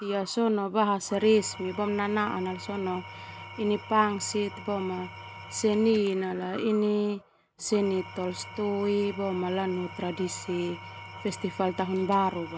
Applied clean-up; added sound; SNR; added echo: none; Engine / Tools; 15 dB; none.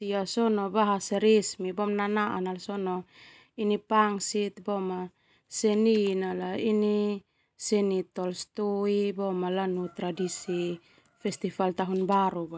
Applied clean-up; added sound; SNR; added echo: none; none; none; none.